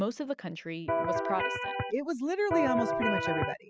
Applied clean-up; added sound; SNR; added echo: classical method spectral subtraction.